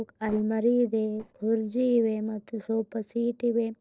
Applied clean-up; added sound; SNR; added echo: neural separator model SepFormer DNS4.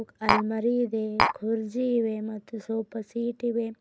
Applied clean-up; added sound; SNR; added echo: none; Tap; -4 dB; none.